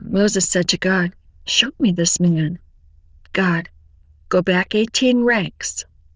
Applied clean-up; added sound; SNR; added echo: neural diffusion model UNIVERSE++.